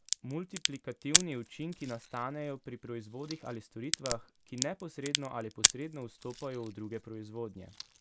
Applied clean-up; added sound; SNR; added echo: none; Crack; -4 dB; none.